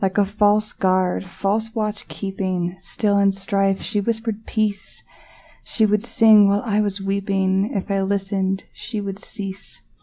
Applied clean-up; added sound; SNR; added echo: none; none; none; none.